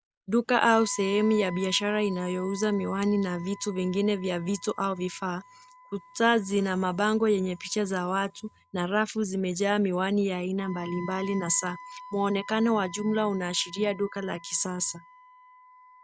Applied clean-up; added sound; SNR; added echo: none; Wind instrument, woodwind instrument; 19 dB; none.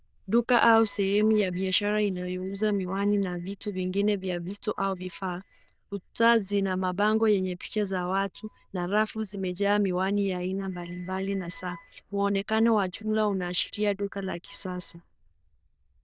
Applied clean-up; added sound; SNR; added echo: neural diffusion model UNIVERSE++.